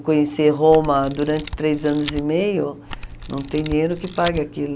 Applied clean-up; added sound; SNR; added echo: none; Camera; 12 dB; none.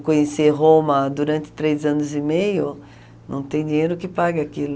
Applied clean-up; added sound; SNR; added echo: none; none; none; none.